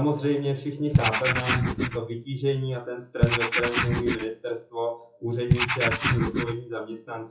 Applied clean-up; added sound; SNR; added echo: classical method WPE with log-MMSE.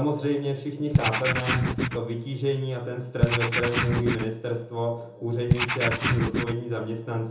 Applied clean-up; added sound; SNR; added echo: none; Writing; -3 dB; reverberation time 1.0 s.